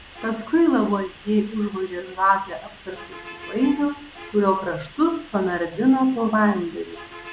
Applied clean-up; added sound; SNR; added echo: none; Bus; 20 dB; none.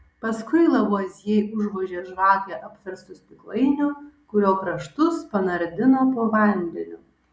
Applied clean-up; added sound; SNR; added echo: none; none; none; none.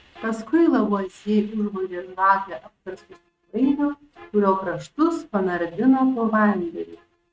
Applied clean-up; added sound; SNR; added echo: neural mask model RNNoise.